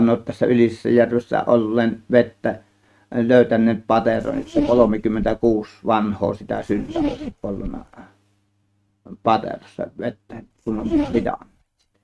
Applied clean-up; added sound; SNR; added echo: neural mask model RNNoise.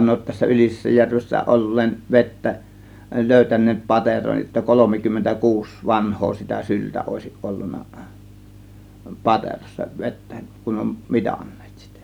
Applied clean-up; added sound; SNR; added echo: none; none; none; none.